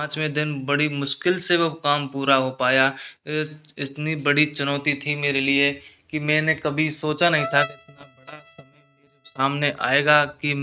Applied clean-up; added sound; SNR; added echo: neural mask model RNNoise.